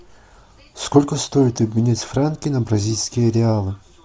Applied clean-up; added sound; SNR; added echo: none; none; none; none.